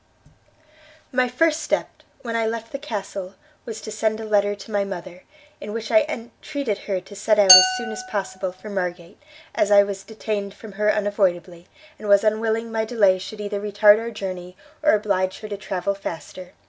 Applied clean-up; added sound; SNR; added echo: none; Glass; 0 dB; none.